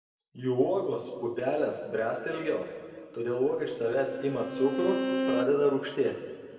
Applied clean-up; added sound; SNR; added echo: none; Bowed string instrument; 5 dB; reverberation time 1.9 s.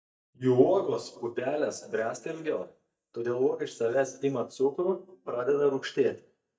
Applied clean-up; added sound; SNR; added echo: neural mask model DeepFilterNet 3.